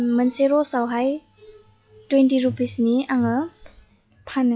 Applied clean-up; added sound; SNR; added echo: classical method log-MMSE.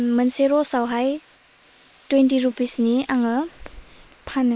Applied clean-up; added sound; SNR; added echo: neural mask model Resemble Enhance denoiser.